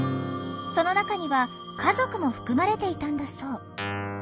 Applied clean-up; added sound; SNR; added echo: none; Guitar + Acoustic guitar / Strum; 8 dB; none.